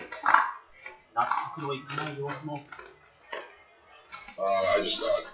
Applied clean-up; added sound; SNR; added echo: classical method WPE with log-MMSE.